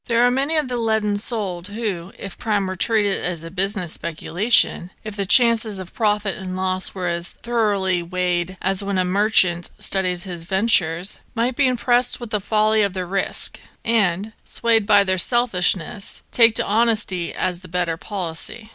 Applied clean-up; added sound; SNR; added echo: none; none; none; none.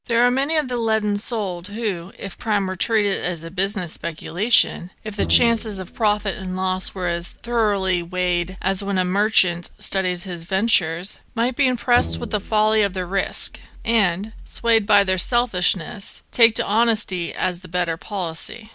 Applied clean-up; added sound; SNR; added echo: none; Bowed string instrument; 13 dB; none.